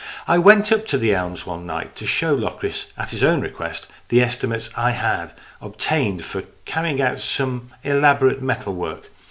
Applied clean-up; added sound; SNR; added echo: none; none; none; none.